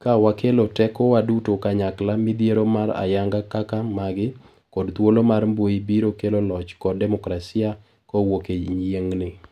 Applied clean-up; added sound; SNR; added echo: none; none; none; none.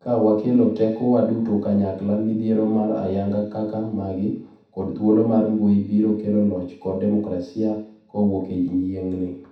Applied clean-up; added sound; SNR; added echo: none; none; none; reverberation time 0.7 s.